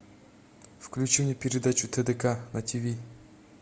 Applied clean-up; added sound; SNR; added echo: none; none; none; none.